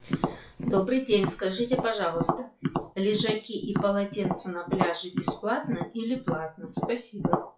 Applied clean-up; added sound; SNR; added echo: classical method WPE with log-MMSE.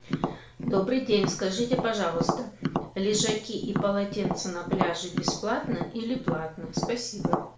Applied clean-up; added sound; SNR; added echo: none; Tap; 3 dB; reverberation time 0.4 s.